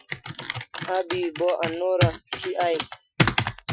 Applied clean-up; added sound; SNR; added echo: classical method Wiener filter.